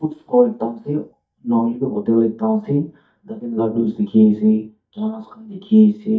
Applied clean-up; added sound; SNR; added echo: neural mask model DeepFilterNet 3.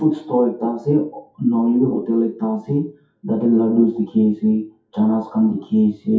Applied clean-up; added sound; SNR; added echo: classical method WPE with log-MMSE.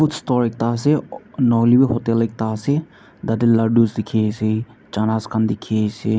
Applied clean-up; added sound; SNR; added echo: none; none; none; none.